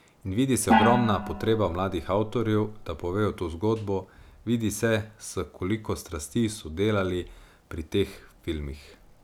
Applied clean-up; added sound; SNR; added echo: none; Gong; 1 dB; none.